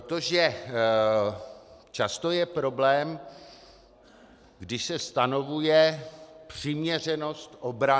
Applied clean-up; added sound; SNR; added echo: none; none; none; none.